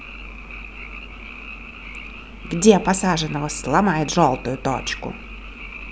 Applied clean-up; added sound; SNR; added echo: none; Frog; 16 dB; none.